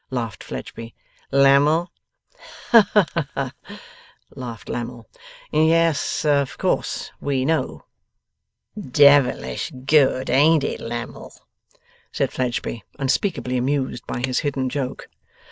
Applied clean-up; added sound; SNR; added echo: neural mask model DeepFilterNet 3.